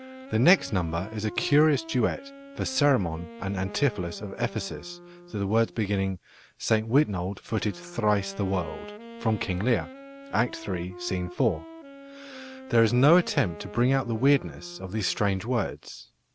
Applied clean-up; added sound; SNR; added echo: none; Wind instrument, woodwind instrument; 17 dB; none.